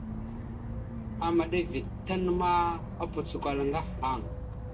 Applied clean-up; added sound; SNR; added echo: none; Insect / Frog; 5 dB; reverberation time 0.2 s.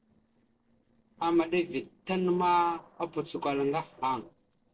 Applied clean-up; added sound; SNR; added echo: neural separator model SepFormer DNS4.